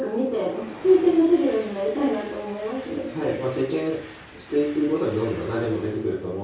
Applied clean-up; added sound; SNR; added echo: none; Train; 19 dB; reverberation time 0.6 s.